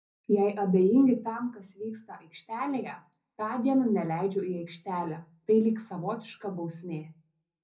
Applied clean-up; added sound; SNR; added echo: none; none; none; reverberation time 0.4 s.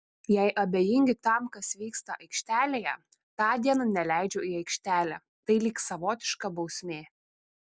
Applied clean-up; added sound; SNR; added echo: none; none; none; none.